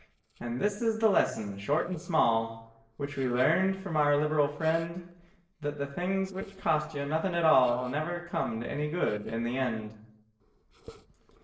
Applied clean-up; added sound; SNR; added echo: neural separator model SepFormer DNS4.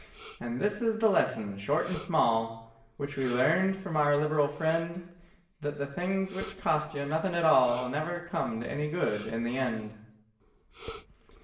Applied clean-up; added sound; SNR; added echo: none; Respiratory sounds; 20 dB; reverberation time 0.7 s.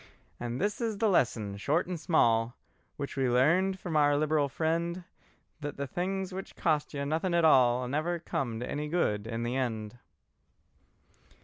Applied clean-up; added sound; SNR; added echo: none; none; none; none.